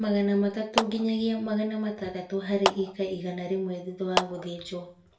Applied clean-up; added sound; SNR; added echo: none; Clapping; 4 dB; reverberation time 0.3 s.